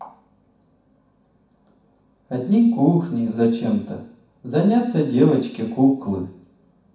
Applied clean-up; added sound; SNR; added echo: none; none; none; reverberation time 0.6 s.